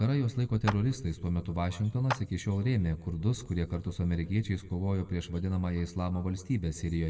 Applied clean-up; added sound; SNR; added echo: none; Clapping; 12 dB; reverberation time 1.0 s.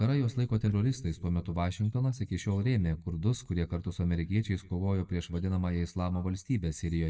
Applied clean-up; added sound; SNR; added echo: neural mask model DeepFilterNet 3.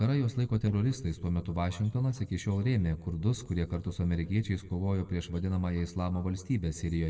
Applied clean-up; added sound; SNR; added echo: neural separator model SepFormer DNS4.